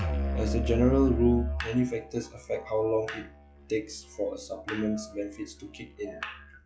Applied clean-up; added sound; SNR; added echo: classical method log-MMSE.